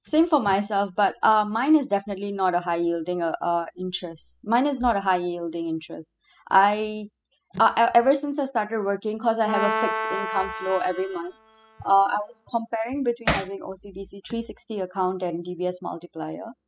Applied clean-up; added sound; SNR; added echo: classical method spectral subtraction.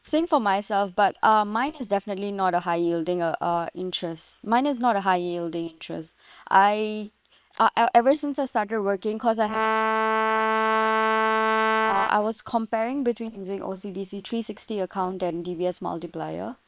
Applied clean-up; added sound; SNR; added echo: neural separator model SepFormer WHAM!.